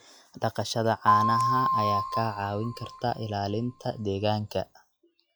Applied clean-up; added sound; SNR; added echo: classical method log-MMSE.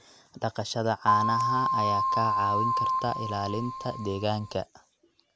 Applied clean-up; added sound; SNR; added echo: none; Keyboard (musical); -4 dB; none.